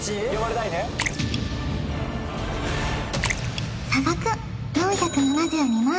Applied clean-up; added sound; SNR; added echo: none; Splash, splatter; 12 dB; none.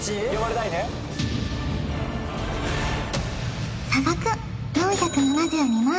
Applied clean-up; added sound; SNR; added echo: none; none; none; none.